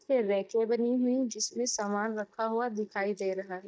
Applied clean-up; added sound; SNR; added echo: neural mask model DeepFilterNet 3.